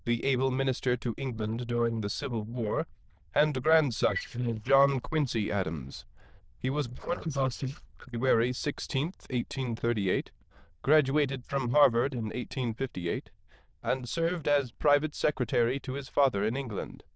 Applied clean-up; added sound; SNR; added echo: neural diffusion model UNIVERSE++.